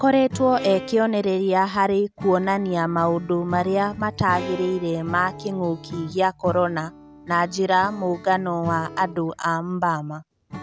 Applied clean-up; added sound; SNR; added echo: none; Bowed string instrument + Acoustic guitar / Strum; 14 dB; none.